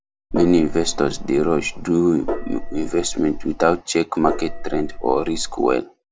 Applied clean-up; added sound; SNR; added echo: none; Gong; 6 dB; none.